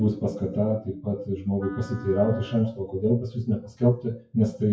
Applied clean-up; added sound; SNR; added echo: classical method WPE with log-MMSE.